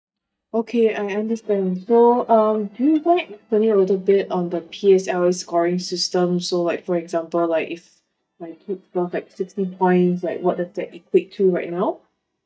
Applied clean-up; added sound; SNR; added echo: neural mask model DeepFilterNet 3.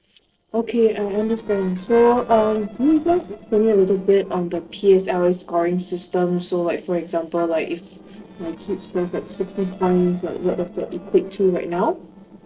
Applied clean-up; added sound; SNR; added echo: neural separator model SepFormer DNS4.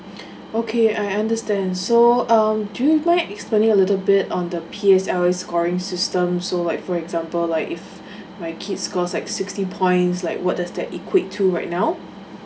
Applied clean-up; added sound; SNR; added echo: none; none; none; none.